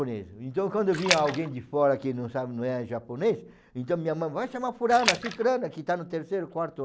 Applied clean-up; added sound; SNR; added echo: none; Splash, splatter; 2 dB; none.